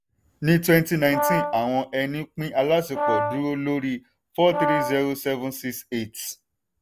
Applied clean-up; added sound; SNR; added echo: none; Brass instrument; 3 dB; none.